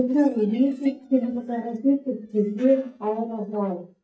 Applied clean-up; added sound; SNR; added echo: neural mask model DeepFilterNet 3.